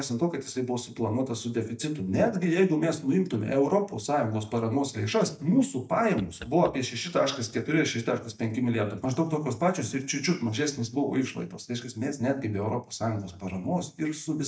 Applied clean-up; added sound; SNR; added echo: neural mask model DeepFilterNet 3.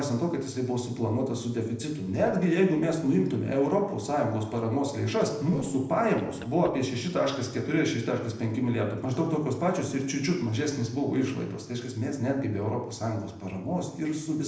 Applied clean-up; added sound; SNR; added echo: neural separator model SepFormer DNS4.